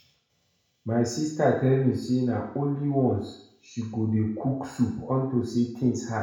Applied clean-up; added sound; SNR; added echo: none; none; none; reverberation time 0.7 s.